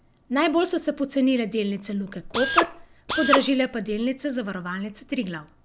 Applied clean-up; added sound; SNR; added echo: none; Drill; 0 dB; none.